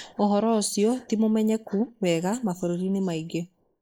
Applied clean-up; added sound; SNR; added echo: neural mask model Resemble Enhance denoiser.